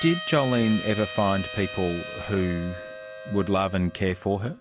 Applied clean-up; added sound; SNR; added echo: none; Harmonica; 11 dB; none.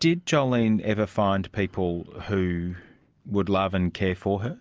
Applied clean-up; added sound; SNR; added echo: none; none; none; none.